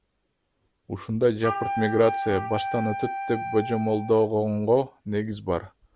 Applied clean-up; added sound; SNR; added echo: none; Wind instrument, woodwind instrument; 6 dB; none.